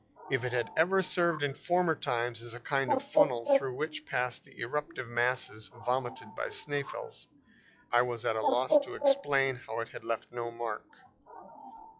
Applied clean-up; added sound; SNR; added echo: classical method log-MMSE.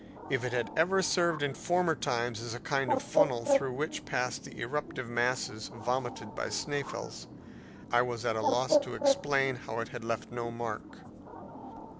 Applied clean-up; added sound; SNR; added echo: none; Bird; 3 dB; none.